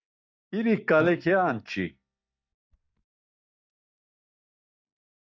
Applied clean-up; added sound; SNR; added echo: neural mask model DeepFilterNet 3.